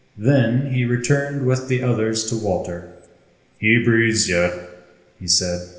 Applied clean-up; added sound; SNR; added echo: none; none; none; reverberation time 1.4 s.